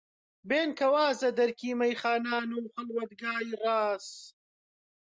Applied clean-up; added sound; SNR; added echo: none; none; none; none.